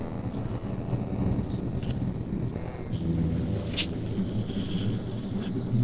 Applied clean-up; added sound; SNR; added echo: neural separator model SepFormer DNS4.